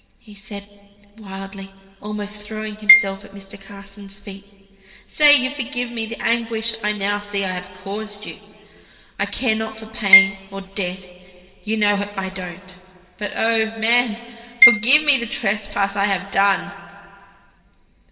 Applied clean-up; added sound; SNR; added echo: none; Marimba, xylophone; -4 dB; reverberation time 2.1 s.